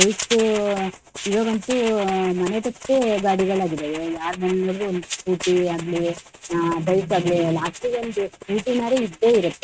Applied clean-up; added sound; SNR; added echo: neural mask model RNNoise.